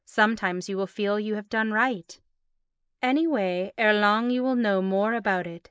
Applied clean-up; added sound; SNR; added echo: neural mask model Resemble Enhance denoiser.